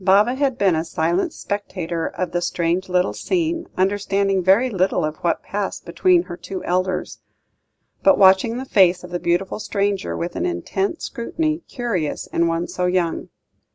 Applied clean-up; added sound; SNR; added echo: none; none; none; none.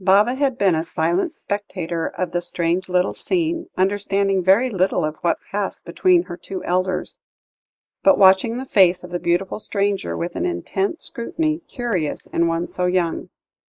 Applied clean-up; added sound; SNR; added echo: neural mask model Resemble Enhance denoiser.